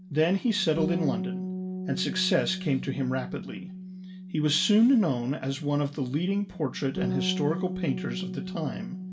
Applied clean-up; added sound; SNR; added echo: none; Bass guitar; 7 dB; reverberation time 0.7 s.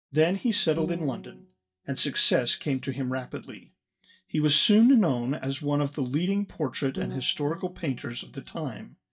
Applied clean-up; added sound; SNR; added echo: neural mask model DeepFilterNet 3.